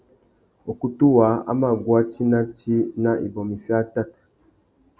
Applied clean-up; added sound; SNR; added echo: none; none; none; none.